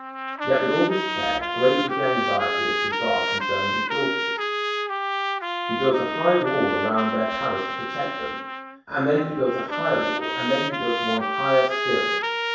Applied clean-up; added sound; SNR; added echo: none; Trumpet; 1 dB; reverberation time 0.7 s.